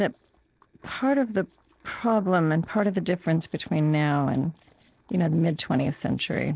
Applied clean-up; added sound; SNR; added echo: neural separator model SepFormer DNS4.